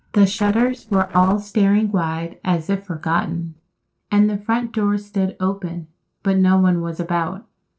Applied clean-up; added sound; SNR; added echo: neural separator model SepFormer DNS4.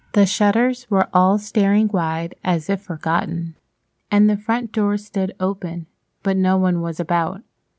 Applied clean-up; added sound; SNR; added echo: none; none; none; none.